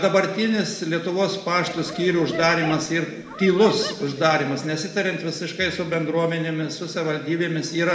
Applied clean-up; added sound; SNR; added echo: none; Dog; 14 dB; reverberation time 1.0 s.